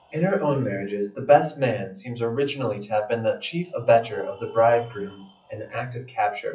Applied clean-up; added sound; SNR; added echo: classical method WPE with log-MMSE.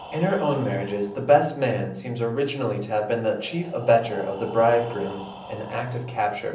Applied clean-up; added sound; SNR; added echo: none; Breathing; 18 dB; reverberation time 0.6 s.